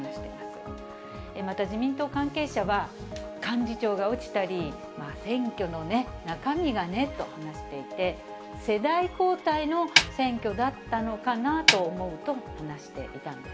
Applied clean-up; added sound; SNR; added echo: none; Snare drum; -3 dB; none.